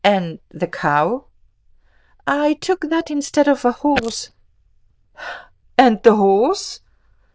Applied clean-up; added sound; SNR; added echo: neural diffusion model UNIVERSE++.